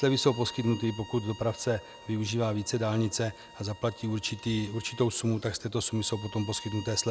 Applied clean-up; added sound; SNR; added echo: none; Bowed string instrument; 19 dB; none.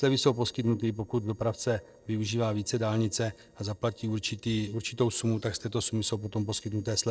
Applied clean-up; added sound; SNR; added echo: neural separator model SepFormer DNS4.